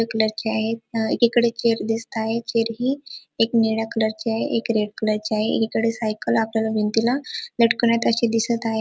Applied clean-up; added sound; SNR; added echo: none; none; none; none.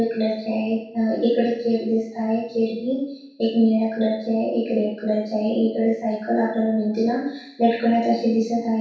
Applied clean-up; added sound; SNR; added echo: none; none; none; reverberation time 0.7 s.